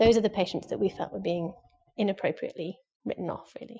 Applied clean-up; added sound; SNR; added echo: classical method Wiener filter.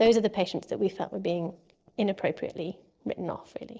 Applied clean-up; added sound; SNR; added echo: neural separator model SepFormer DNS4.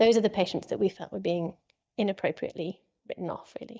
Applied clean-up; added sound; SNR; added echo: neural mask model DeepFilterNet 3.